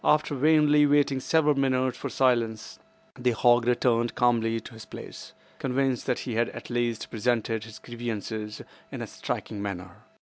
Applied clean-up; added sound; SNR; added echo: none; none; none; none.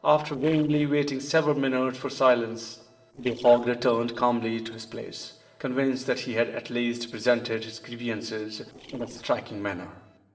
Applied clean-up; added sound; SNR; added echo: neural separator model SepFormer DNS4.